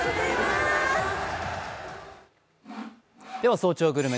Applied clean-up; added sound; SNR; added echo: none; Sawing; 14 dB; none.